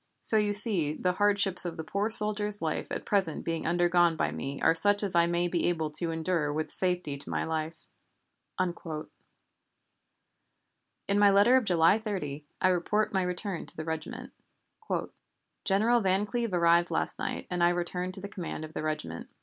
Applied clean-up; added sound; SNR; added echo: none; none; none; none.